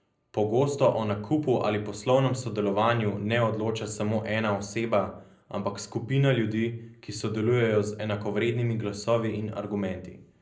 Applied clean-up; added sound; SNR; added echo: none; none; none; reverberation time 0.5 s.